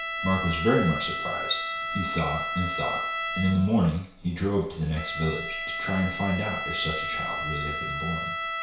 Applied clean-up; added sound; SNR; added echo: none; Bowed string instrument; 4 dB; reverberation time 0.6 s.